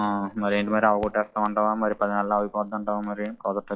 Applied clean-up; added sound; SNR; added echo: classical method log-MMSE.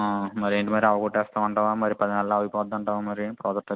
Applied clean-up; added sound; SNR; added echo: none; none; none; none.